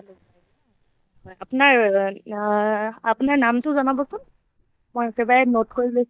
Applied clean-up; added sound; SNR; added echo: neural mask model DeepFilterNet 3.